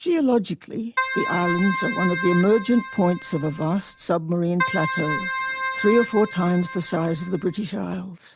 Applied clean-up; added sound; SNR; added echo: none; Keyboard (musical); 6 dB; none.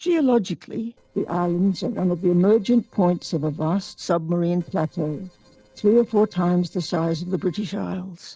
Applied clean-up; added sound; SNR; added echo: neural separator model SepFormer DNS4.